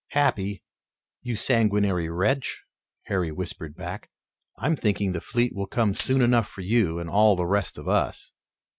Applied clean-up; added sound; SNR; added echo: neural mask model RNNoise.